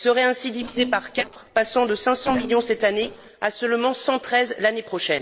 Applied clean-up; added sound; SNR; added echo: neural separator model SepFormer DNS4.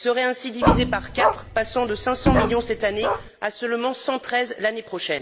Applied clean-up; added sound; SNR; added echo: none; Bowed string instrument + Bark; -1 dB; none.